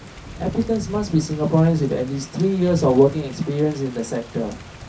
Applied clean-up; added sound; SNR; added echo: none; Thunder / Rain; 15 dB; reverberation time 0.3 s.